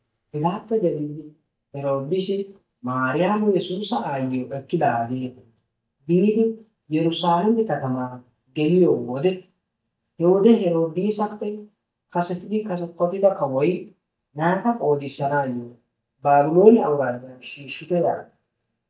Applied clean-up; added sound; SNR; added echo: neural mask model DeepFilterNet 3.